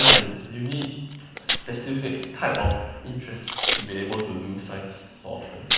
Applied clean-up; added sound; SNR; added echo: none; Packing tape, duct tape / Tearing; -3 dB; reverberation time 1.1 s.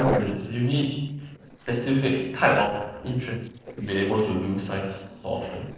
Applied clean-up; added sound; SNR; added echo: neural separator model SepFormer DNS4.